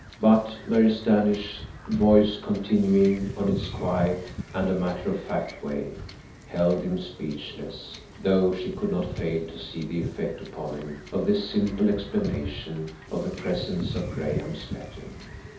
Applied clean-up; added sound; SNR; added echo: none; Wind / Ocean / Boat, Water vehicle; 12 dB; reverberation time 0.6 s.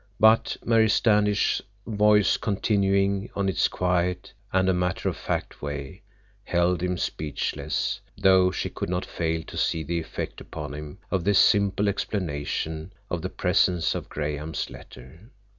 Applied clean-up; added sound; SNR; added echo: none; none; none; none.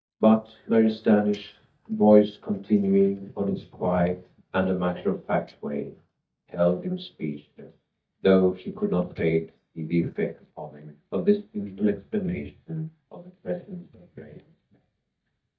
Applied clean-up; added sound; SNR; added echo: neural mask model DeepFilterNet 3.